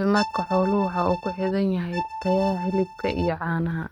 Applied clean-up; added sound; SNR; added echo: neural mask model RNNoise.